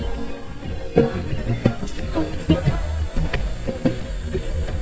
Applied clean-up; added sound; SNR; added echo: neural mask model DeepFilterNet 3.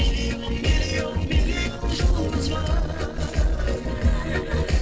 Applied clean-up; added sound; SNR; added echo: neural separator model SepFormer DNS4.